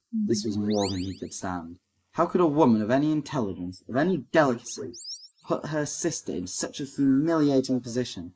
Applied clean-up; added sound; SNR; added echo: neural mask model Resemble Enhance denoiser.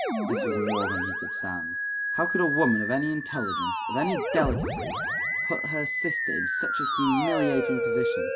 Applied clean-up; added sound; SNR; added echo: none; Musical instrument; -2 dB; none.